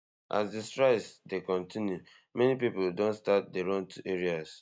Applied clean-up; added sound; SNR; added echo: none; none; none; none.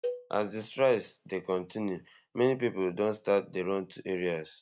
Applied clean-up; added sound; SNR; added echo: none; Cowbell; 11 dB; none.